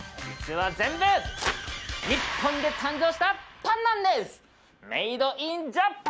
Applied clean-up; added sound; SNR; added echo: none; none; none; none.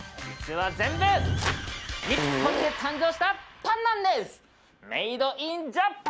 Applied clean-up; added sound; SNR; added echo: none; Fart / Drawer open or close; 4 dB; none.